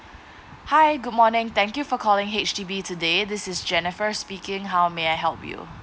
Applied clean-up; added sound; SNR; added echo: none; none; none; none.